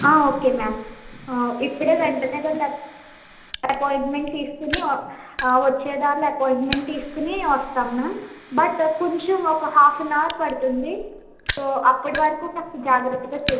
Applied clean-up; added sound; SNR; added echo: none; Fire; 15 dB; reverberation time 0.9 s.